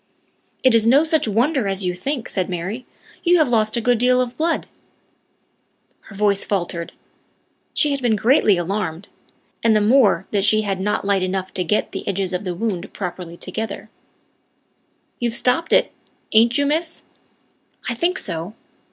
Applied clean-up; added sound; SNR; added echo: none; none; none; none.